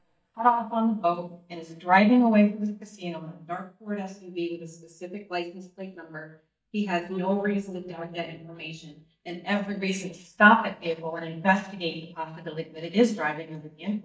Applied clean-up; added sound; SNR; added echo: neural mask model DeepFilterNet 3.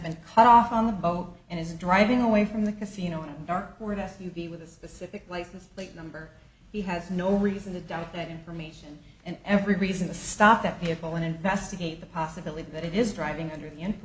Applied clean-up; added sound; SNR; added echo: none; none; none; none.